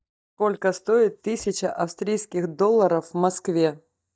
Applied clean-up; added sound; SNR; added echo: neural mask model DeepFilterNet 3.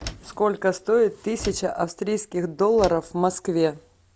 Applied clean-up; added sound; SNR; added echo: none; Slam; 18 dB; none.